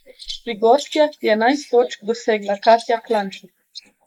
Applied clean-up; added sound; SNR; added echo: neural mask model Resemble Enhance denoiser.